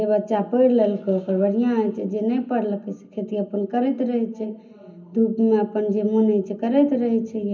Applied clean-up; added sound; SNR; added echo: none; none; none; reverberation time 0.4 s.